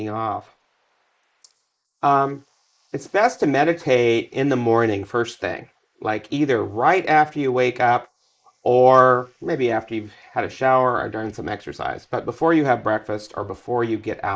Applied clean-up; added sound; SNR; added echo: neural mask model Resemble Enhance denoiser.